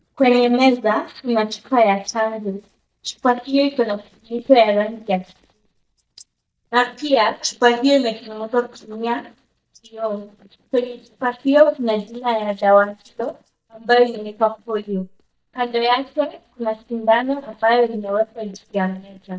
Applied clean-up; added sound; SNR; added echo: neural mask model DeepFilterNet 3.